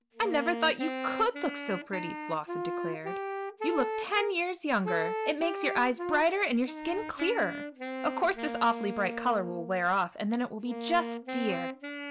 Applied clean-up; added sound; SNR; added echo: none; Wind instrument, woodwind instrument; 6 dB; none.